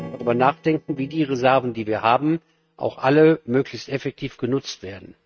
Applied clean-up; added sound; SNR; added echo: neural mask model RNNoise.